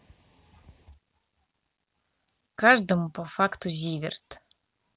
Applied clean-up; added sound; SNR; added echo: none; none; none; none.